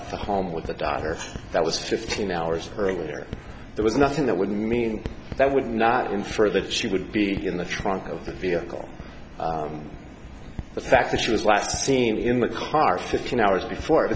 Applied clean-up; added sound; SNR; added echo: none; Writing; 15 dB; none.